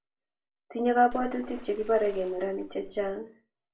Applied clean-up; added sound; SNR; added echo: none; Water / Splash, splatter; 14 dB; reverberation time 0.3 s.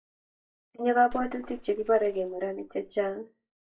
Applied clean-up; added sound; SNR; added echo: neural mask model DeepFilterNet 3.